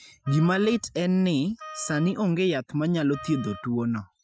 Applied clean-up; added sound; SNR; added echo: classical method Wiener filter.